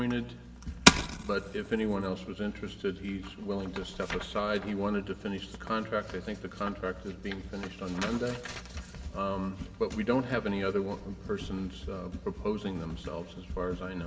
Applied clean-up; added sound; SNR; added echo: none; none; none; reverberation time 2.1 s.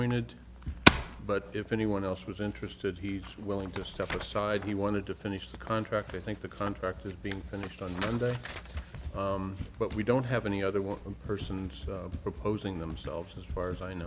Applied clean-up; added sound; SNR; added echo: none; none; none; none.